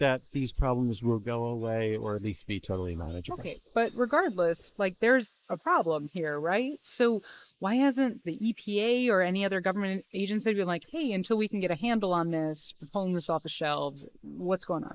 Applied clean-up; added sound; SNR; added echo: neural mask model Resemble Enhance denoiser.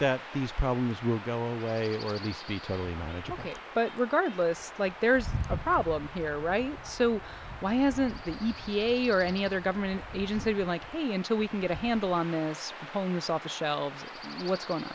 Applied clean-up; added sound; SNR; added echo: none; Stream / Chirp, tweet / Wind; 11 dB; none.